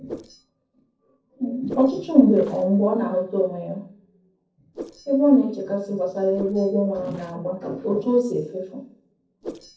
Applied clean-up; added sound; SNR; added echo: neural separator model SepFormer DNS4.